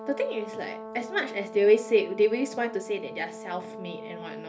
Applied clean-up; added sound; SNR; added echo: none; Brass instrument; 13 dB; reverberation time 0.3 s.